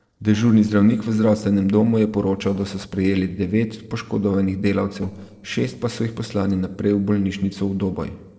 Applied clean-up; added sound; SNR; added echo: neural separator model SepFormer DNS4.